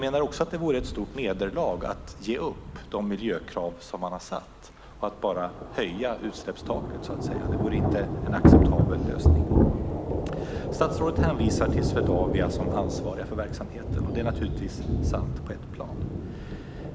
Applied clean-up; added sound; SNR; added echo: none; Thunder / Rain; -4 dB; none.